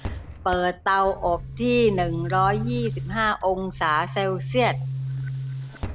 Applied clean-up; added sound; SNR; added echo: none; Boom; 7 dB; none.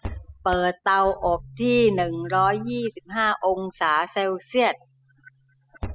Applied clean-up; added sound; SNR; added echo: classical method spectral subtraction.